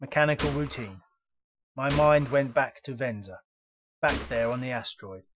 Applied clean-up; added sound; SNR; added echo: classical method Wiener filter.